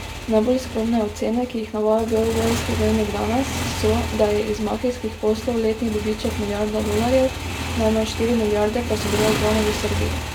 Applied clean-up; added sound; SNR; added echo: none; Motorcycle; 5 dB; none.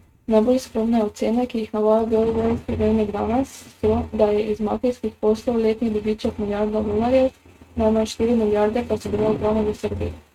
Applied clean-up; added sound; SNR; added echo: neural mask model RNNoise.